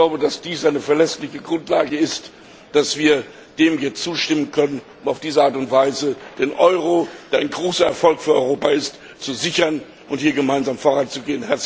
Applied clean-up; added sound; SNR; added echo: none; none; none; none.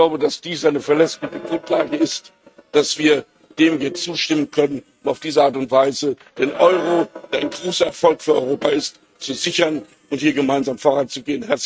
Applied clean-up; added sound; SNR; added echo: neural mask model RNNoise.